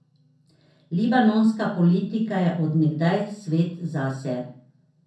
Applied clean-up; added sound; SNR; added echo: none; none; none; reverberation time 0.5 s.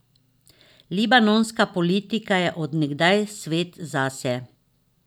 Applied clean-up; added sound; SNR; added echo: none; none; none; none.